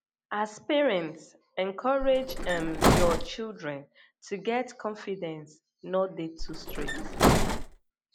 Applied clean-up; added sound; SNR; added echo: none; Bus; -5 dB; none.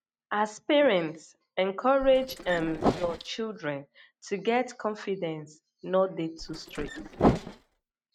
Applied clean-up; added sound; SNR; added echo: neural mask model RNNoise.